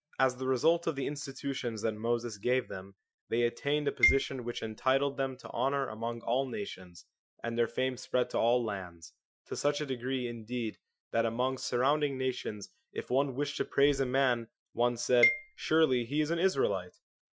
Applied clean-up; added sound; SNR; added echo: classical method Wiener filter.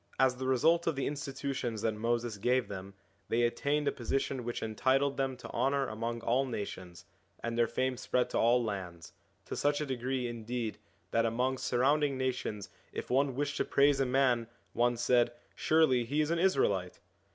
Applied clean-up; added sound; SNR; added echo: none; none; none; none.